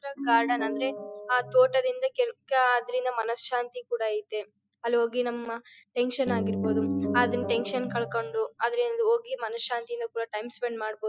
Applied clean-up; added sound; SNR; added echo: classical method Wiener filter.